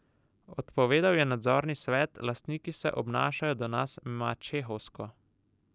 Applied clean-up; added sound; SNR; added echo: none; none; none; none.